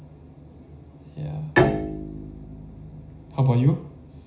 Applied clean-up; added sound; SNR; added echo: none; Bowed string instrument; 1 dB; reverberation time 0.5 s.